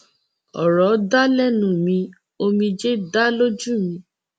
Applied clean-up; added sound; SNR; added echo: none; none; none; none.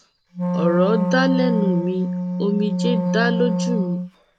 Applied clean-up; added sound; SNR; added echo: none; Wind instrument, woodwind instrument; 0 dB; none.